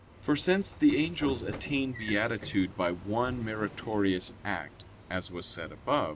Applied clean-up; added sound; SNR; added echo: none; Sliding door / Train; 14 dB; none.